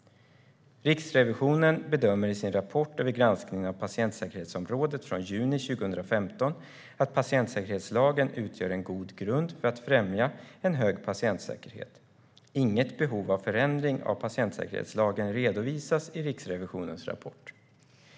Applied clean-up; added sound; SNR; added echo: none; none; none; none.